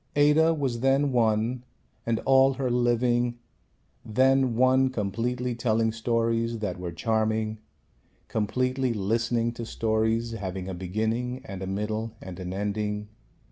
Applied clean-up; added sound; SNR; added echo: none; none; none; none.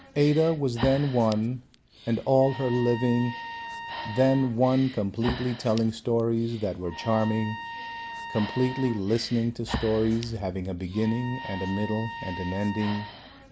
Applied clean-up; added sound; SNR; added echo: none; Breathing + Trumpet; 12 dB; none.